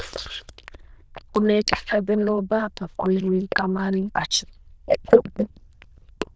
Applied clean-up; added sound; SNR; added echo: neural diffusion model UNIVERSE++.